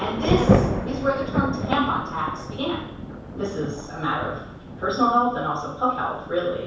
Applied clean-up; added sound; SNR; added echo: none; Thunder / Rain; 1 dB; reverberation time 0.7 s.